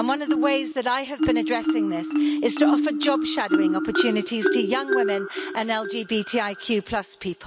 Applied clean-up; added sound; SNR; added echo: none; Marimba, xylophone; -1 dB; none.